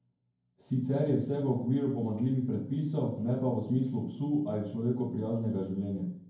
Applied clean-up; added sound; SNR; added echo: none; none; none; reverberation time 0.9 s.